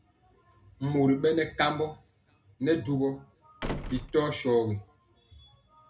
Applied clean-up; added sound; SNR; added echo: none; Slam; 10 dB; reverberation time 0.2 s.